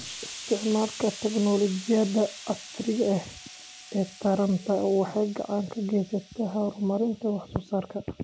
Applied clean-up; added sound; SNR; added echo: none; Explosion; 16 dB; none.